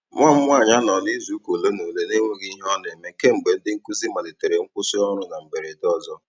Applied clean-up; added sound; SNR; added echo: none; none; none; none.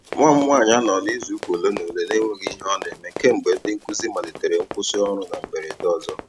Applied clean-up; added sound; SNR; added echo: none; Run; 14 dB; none.